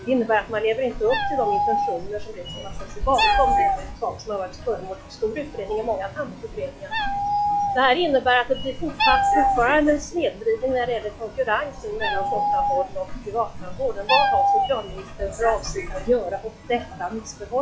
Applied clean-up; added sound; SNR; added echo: classical method log-MMSE.